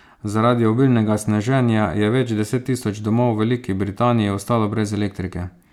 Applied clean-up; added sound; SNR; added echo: none; none; none; none.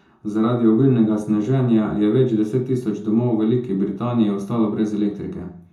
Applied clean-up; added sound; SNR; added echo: none; none; none; reverberation time 0.5 s.